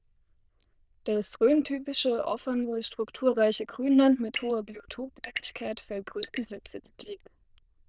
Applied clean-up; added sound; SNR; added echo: neural diffusion model UNIVERSE++.